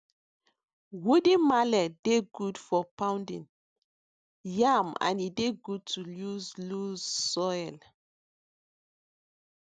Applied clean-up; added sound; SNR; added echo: none; none; none; none.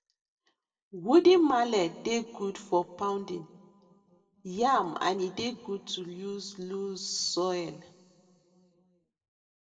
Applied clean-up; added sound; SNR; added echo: none; none; none; reverberation time 1.1 s.